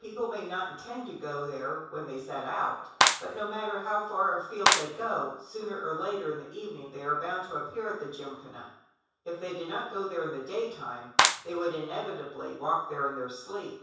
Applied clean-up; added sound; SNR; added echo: none; Clapping; -4 dB; reverberation time 0.7 s.